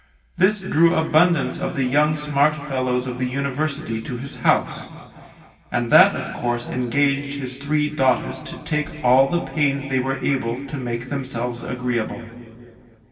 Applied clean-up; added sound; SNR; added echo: none; none; none; reverberation time 2.4 s.